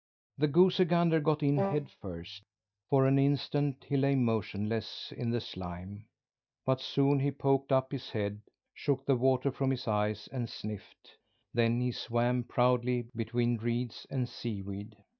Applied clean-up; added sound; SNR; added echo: neural mask model DeepFilterNet 3.